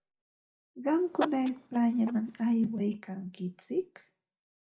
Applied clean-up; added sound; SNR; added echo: neural mask model DeepFilterNet 3.